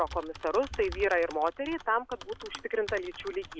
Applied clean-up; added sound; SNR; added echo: none; Typing; 14 dB; none.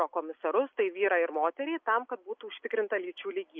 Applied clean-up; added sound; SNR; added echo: none; none; none; none.